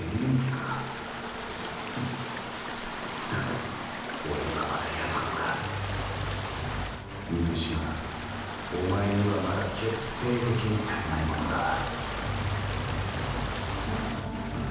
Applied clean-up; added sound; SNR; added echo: none; Stream / Ocean; 5 dB; reverberation time 1.0 s.